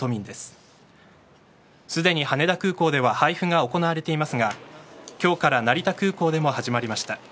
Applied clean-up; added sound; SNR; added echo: none; none; none; none.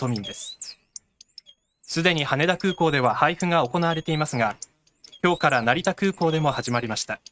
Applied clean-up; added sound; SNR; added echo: neural mask model RNNoise.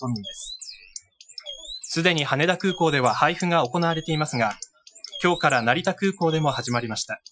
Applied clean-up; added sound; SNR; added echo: classical method Wiener filter.